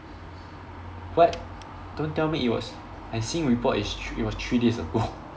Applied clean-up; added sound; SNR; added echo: none; none; none; none.